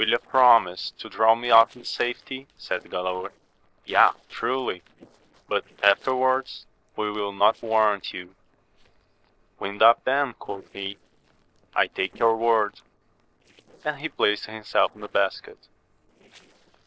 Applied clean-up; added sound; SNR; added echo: neural separator model SepFormer DNS4.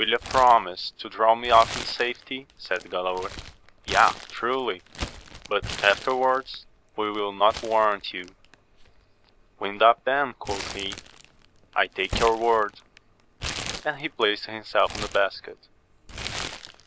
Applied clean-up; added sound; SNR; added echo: none; Crumpling, crinkling; 13 dB; none.